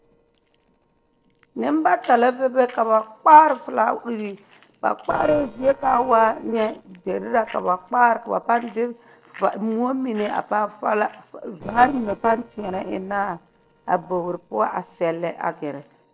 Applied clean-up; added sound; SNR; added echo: neural separator model SepFormer DNS4.